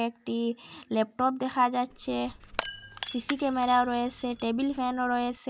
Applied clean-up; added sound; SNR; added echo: none; Shatter / Crushing; 9 dB; none.